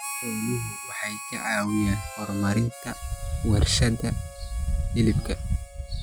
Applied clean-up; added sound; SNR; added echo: none; Harmonica; 13 dB; none.